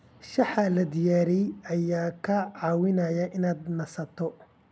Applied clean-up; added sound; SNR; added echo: none; none; none; none.